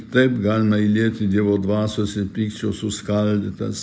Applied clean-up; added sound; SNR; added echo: none; none; none; none.